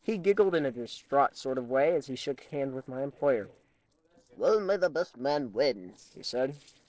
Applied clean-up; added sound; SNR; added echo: neural separator model SepFormer DNS4.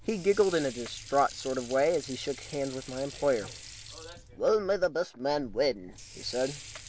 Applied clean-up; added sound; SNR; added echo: none; Sink (filling or washing) / Water; 15 dB; none.